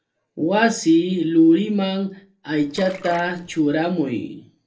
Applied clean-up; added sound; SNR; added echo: neural separator model SepFormer DNS4.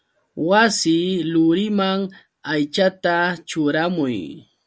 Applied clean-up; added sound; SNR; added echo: none; none; none; none.